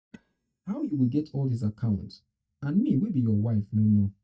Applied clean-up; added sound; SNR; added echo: neural mask model DeepFilterNet 3.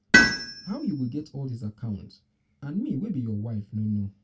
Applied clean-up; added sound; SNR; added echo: none; Tools; -4 dB; reverberation time 0.2 s.